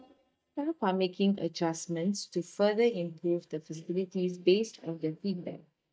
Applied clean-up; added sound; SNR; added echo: neural mask model DeepFilterNet 3.